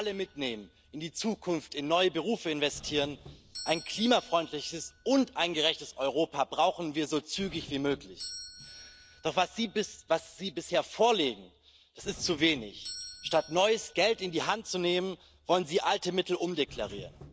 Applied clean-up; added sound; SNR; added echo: none; Doorbell; 19 dB; none.